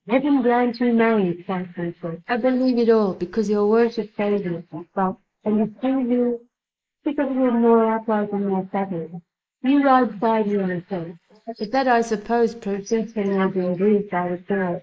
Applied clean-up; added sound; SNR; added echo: neural mask model Resemble Enhance denoiser.